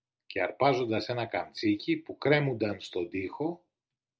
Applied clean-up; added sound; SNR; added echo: none; none; none; none.